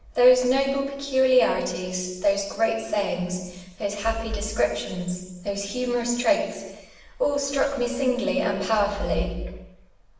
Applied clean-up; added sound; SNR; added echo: none; none; none; reverberation time 1.1 s.